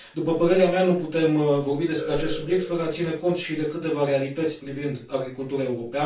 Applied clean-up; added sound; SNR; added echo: none; Alarm; 13 dB; reverberation time 0.2 s.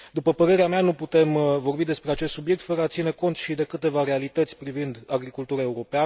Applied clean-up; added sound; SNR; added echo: none; none; none; none.